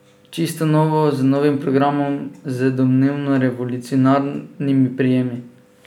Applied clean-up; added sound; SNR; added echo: none; none; none; none.